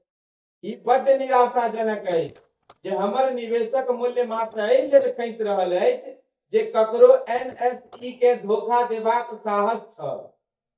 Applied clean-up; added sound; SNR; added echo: neural mask model DeepFilterNet 3.